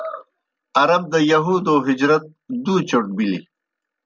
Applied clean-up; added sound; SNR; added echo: none; none; none; none.